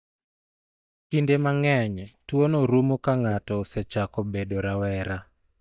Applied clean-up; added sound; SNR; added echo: neural mask model DeepFilterNet 3.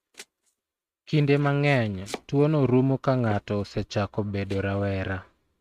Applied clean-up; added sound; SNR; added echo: neural mask model RNNoise.